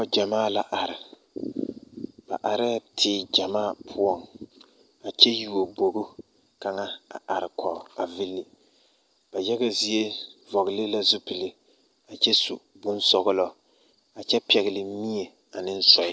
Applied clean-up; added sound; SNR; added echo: none; none; none; none.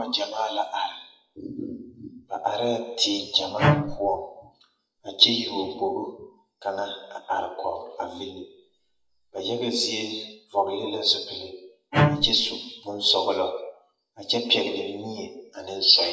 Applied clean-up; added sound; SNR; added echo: classical method WPE with log-MMSE.